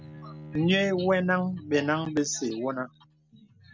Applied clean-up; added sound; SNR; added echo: none; Bowed string instrument; 18 dB; none.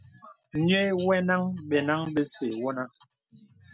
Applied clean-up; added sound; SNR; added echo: none; none; none; none.